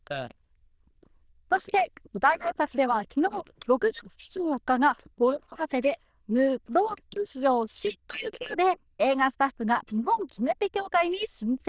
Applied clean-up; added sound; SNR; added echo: neural diffusion model UNIVERSE++.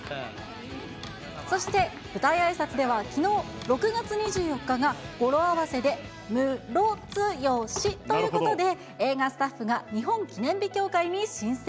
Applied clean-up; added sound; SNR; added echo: none; Drawer open or close; 16 dB; none.